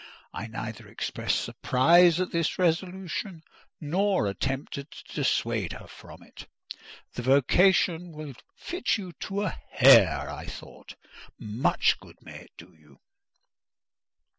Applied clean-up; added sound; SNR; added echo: none; none; none; none.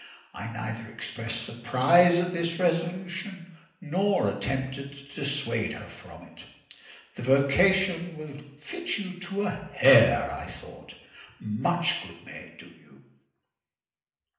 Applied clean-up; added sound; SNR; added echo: none; none; none; reverberation time 0.8 s.